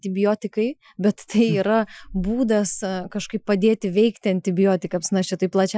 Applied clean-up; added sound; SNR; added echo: classical method Wiener filter.